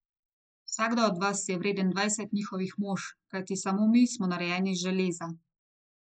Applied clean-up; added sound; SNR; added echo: neural mask model Resemble Enhance denoiser.